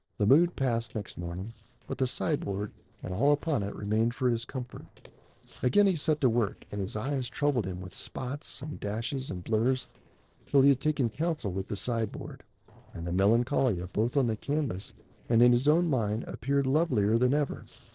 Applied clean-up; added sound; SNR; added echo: neural separator model SepFormer DNS4.